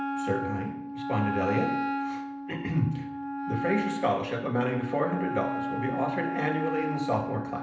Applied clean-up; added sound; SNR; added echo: none; Wind instrument, woodwind instrument; 2 dB; reverberation time 0.8 s.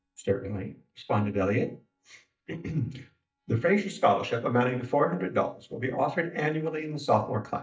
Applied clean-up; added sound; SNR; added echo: neural mask model DeepFilterNet 3.